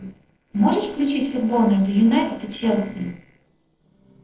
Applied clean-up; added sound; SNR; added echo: neural separator model SepFormer DNS4.